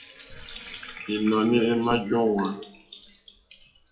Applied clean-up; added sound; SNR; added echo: classical method WPE with log-MMSE.